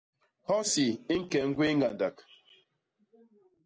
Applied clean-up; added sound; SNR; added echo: none; none; none; none.